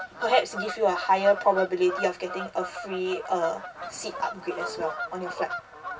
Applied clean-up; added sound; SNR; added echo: none; Bird vocalization, bird call, bird song / Fowl; 9 dB; reverberation time 0.4 s.